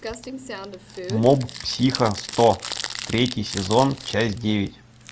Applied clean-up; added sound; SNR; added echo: none; Crumpling, crinkling; 11 dB; none.